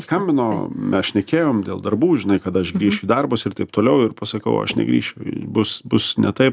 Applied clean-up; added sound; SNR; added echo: none; none; none; none.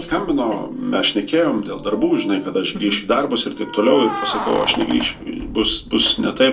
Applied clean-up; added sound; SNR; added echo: none; Keys jangling; 13 dB; reverberation time 0.2 s.